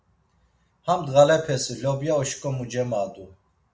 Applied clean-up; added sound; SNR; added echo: none; none; none; none.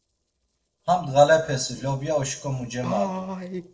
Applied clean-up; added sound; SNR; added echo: neural separator model SepFormer DNS4.